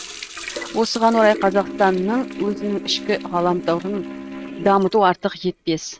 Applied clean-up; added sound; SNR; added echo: neural mask model RNNoise.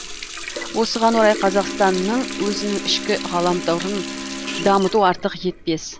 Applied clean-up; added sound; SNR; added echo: none; Organ + Water tap, faucet; 8 dB; none.